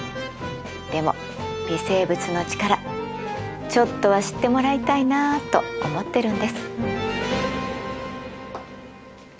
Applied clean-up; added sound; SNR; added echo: none; none; none; none.